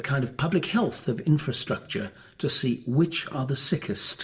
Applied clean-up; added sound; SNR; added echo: none; none; none; reverberation time 0.6 s.